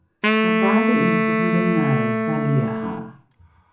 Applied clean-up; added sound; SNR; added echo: none; Wind instrument, woodwind instrument; -3 dB; reverberation time 0.6 s.